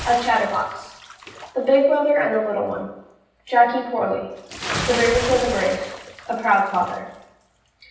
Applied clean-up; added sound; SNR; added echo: none; Bathtub (filling or washing) / Splash, splatter; 11 dB; reverberation time 0.9 s.